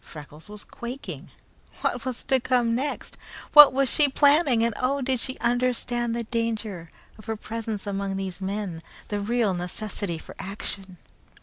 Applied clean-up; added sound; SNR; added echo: none; none; none; none.